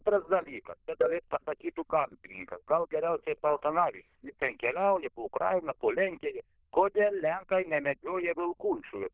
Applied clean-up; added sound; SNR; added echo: neural diffusion model UNIVERSE++.